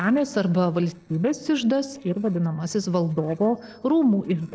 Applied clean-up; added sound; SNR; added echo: neural separator model SepFormer DNS4.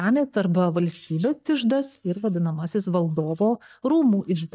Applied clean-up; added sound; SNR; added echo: neural mask model DeepFilterNet 3.